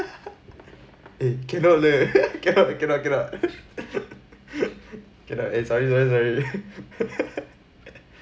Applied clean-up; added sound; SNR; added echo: none; none; none; none.